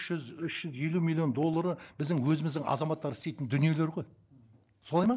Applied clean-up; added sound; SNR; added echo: neural mask model Resemble Enhance denoiser.